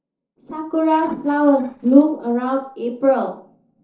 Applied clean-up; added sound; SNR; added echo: neural separator model SepFormer DNS4.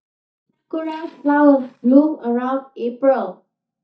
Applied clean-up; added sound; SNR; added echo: neural mask model DeepFilterNet 3.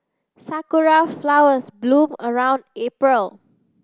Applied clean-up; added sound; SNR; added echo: none; none; none; none.